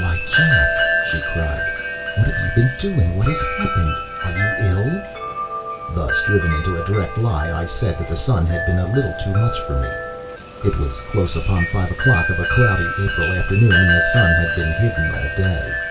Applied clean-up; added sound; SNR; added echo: none; Wind chime; 3 dB; reverberation time 0.2 s.